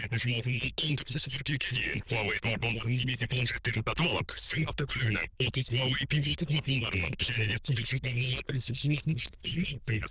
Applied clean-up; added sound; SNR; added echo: neural diffusion model UNIVERSE++.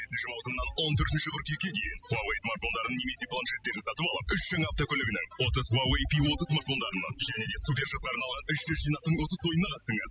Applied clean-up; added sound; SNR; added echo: classical method spectral subtraction.